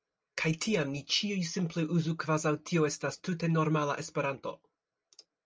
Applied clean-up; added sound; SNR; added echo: none; none; none; none.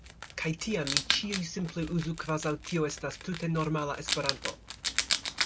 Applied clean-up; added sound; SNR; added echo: none; Wild animals; 2 dB; none.